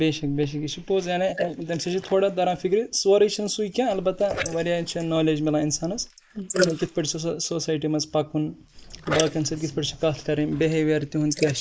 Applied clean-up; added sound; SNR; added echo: neural mask model Resemble Enhance denoiser.